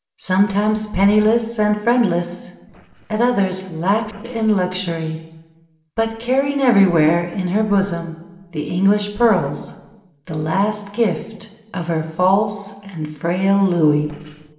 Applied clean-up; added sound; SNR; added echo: neural separator model SepFormer DNS4.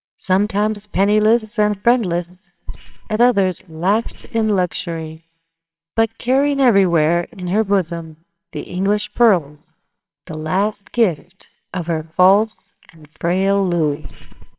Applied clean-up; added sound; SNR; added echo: neural separator model SepFormer WHAMR!.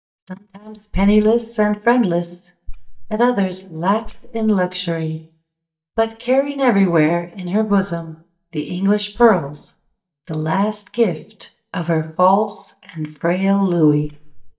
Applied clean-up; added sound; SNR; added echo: neural mask model DeepFilterNet 3.